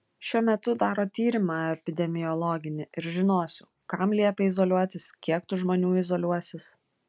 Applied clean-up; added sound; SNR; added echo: none; none; none; none.